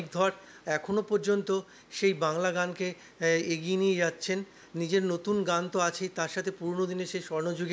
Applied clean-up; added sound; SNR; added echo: none; none; none; none.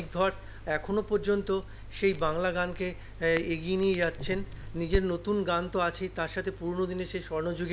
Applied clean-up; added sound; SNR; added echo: none; Crackle; 10 dB; none.